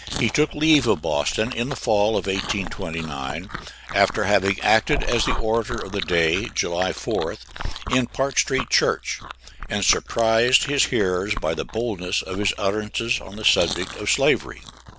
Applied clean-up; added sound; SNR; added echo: none; Chewing, mastication; 10 dB; none.